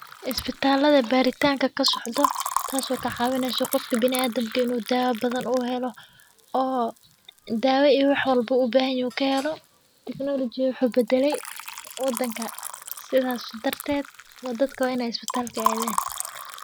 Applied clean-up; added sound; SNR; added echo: none; Liquid; 10 dB; none.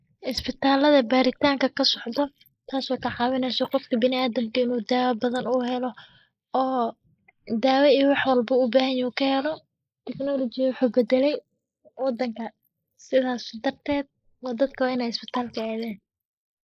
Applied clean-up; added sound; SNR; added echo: neural mask model Resemble Enhance denoiser.